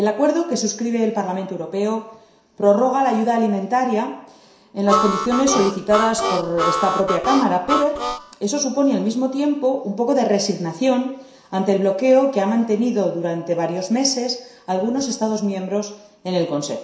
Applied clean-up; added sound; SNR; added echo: none; Harmonica; 3 dB; reverberation time 0.7 s.